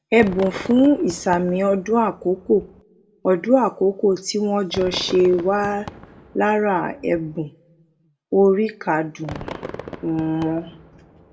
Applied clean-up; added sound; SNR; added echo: none; Fireworks; 17 dB; reverberation time 0.4 s.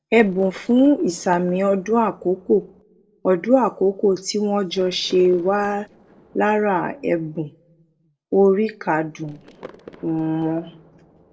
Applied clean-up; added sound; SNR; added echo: neural separator model SepFormer DNS4.